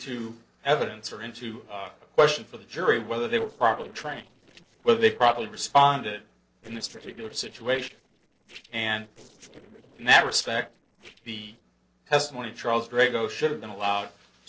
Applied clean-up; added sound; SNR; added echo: neural separator model SepFormer DNS4.